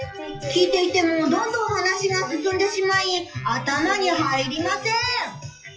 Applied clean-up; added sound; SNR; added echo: classical method WPE with log-MMSE.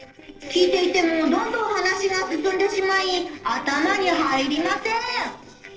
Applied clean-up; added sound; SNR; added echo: neural separator model SepFormer DNS4.